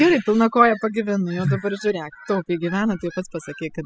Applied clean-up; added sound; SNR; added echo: classical method spectral subtraction.